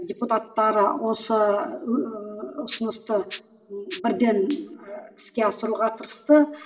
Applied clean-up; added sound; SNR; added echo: none; Rattle (instrument); 12 dB; reverberation time 1.6 s.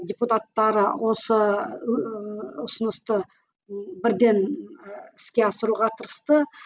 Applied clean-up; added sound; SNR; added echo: none; none; none; none.